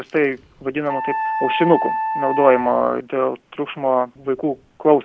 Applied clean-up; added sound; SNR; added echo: none; Wind instrument, woodwind instrument; 6 dB; none.